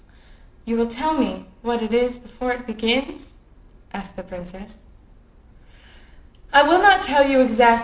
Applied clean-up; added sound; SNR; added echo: none; none; none; none.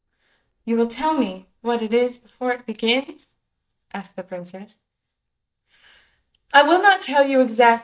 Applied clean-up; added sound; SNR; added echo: neural mask model DeepFilterNet 3.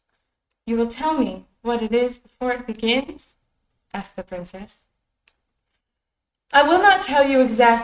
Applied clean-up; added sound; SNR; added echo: neural mask model RNNoise.